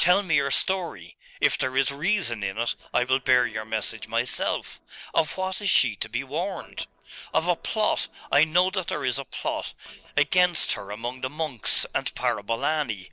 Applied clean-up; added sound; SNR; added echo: neural separator model SepFormer DNS4.